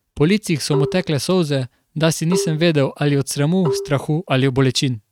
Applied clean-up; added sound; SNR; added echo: neural mask model RNNoise.